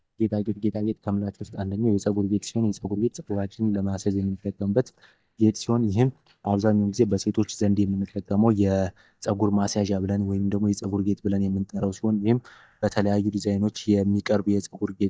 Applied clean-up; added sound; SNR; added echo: neural mask model DeepFilterNet 3.